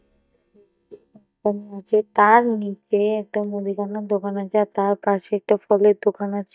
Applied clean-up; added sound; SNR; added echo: neural mask model DeepFilterNet 3.